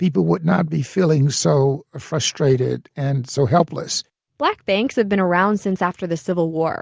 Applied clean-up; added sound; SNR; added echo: none; none; none; none.